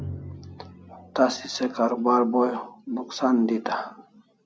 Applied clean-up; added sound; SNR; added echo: none; Drum; 18 dB; none.